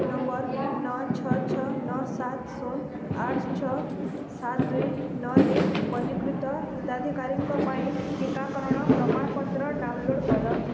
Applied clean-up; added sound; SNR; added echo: none; Fireworks; -2 dB; none.